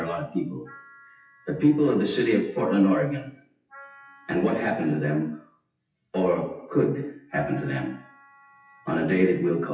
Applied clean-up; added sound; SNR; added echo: classical method WPE with log-MMSE.